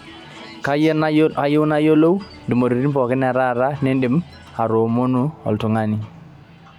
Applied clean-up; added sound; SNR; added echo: none; none; none; none.